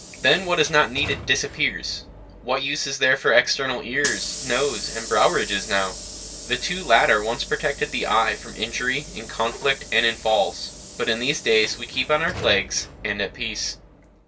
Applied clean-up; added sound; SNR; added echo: none; Sliding door / Hiss; 13 dB; reverberation time 0.1 s.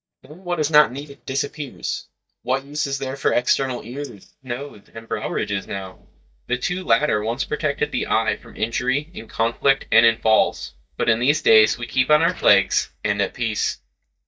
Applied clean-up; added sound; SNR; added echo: neural mask model DeepFilterNet 3.